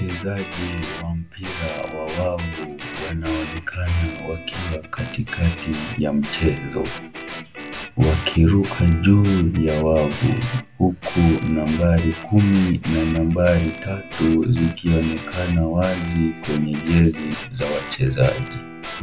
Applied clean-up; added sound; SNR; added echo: none; Guitar; 13 dB; none.